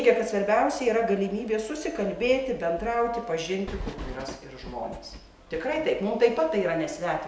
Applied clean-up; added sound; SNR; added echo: none; Train; 12 dB; none.